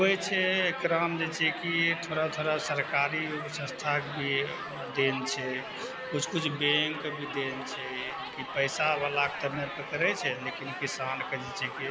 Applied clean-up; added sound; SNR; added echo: none; Crowd; 8 dB; none.